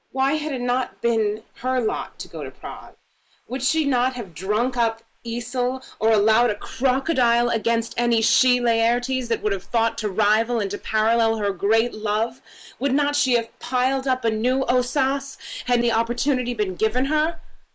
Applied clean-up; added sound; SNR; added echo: neural mask model Resemble Enhance denoiser.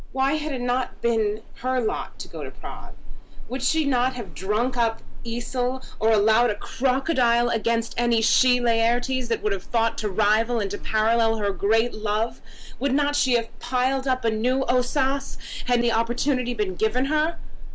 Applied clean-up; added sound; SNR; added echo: none; Buzz; 4 dB; none.